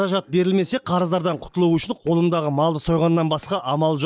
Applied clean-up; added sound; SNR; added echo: neural mask model DeepFilterNet 3.